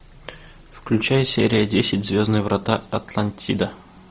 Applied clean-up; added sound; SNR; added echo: none; none; none; none.